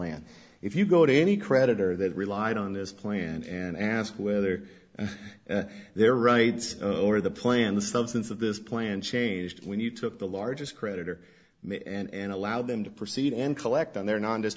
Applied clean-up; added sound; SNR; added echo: none; none; none; none.